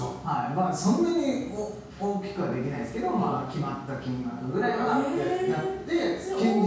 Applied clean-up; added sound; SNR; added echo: none; none; none; reverberation time 0.6 s.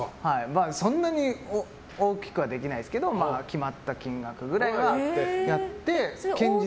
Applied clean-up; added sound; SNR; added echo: none; none; none; none.